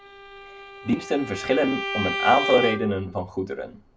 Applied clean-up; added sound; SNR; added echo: none; Bowed string instrument; 6 dB; none.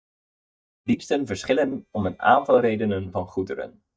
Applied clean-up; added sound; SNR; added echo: neural mask model DeepFilterNet 3.